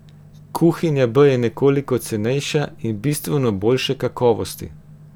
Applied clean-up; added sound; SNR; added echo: none; none; none; none.